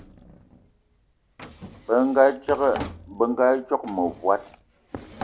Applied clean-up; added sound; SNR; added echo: none; Drawer open or close; 16 dB; none.